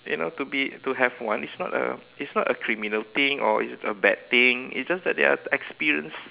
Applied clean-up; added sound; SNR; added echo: none; none; none; none.